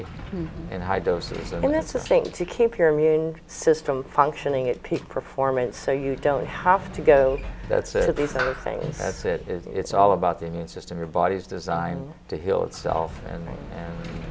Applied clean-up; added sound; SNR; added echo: none; Sliding door; 14 dB; none.